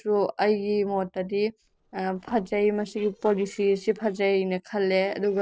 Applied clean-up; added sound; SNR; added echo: neural separator model SepFormer DNS4.